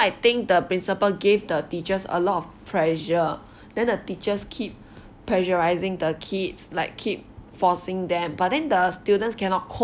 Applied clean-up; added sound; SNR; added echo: none; none; none; none.